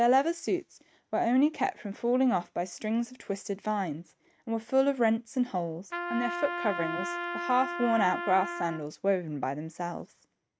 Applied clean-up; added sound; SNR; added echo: neural mask model RNNoise.